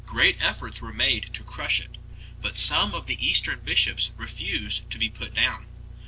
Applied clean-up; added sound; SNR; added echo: none; none; none; none.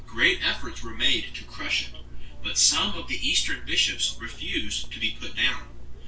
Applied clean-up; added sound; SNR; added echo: none; Chirp, tweet; 17 dB; reverberation time 0.2 s.